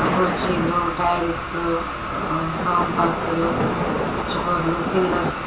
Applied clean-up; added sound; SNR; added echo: none; Thunder / Rain; 3 dB; reverberation time 0.3 s.